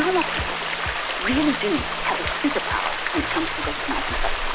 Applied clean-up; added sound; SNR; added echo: none; Stream; 0 dB; none.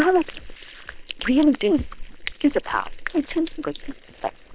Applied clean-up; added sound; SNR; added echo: neural separator model SepFormer WHAM!.